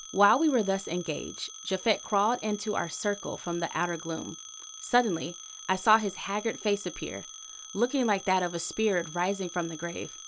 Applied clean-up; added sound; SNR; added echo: none; Telephone; 15 dB; none.